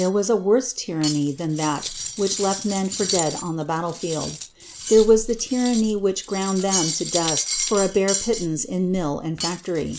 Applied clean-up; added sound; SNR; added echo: none; Cutlery, silverware; 8 dB; none.